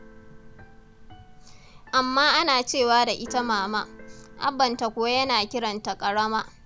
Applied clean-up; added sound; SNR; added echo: none; Keyboard (musical); 20 dB; none.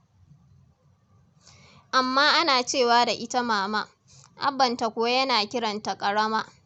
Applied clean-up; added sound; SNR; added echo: none; none; none; none.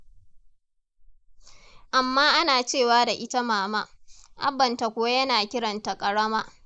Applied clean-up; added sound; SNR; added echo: neural mask model Resemble Enhance denoiser.